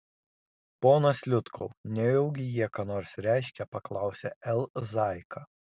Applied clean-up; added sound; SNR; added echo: none; none; none; none.